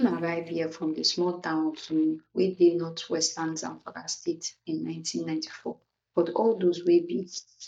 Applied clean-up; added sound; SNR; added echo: neural mask model DeepFilterNet 3.